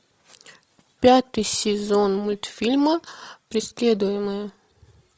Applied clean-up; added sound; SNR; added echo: none; none; none; none.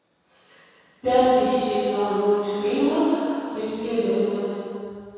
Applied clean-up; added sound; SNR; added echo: none; none; none; reverberation time 2.2 s.